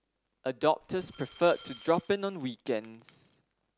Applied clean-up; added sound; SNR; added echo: none; Glass; 6 dB; none.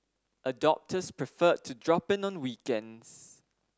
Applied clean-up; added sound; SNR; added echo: none; none; none; none.